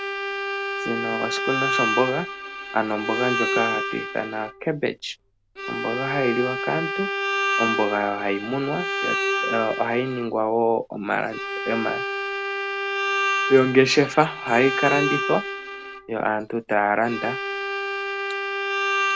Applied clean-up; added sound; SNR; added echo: none; Bowed string instrument; 2 dB; none.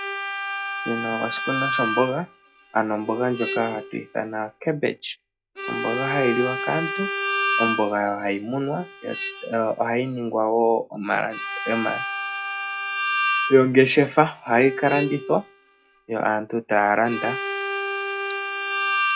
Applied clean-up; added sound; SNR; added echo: classical method log-MMSE.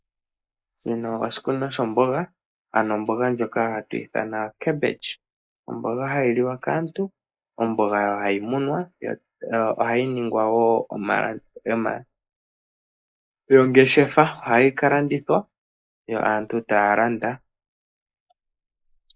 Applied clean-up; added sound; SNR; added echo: neural mask model Resemble Enhance denoiser.